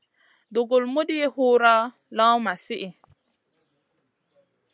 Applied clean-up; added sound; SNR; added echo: none; none; none; none.